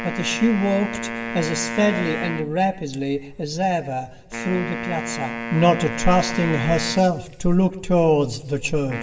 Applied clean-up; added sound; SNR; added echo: none; Wind instrument, woodwind instrument; 9 dB; reverberation time 1.7 s.